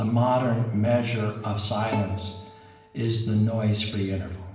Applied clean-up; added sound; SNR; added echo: none; Bowed string instrument; 17 dB; reverberation time 1.0 s.